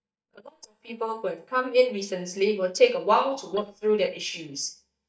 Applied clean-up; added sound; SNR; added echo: neural mask model DeepFilterNet 3.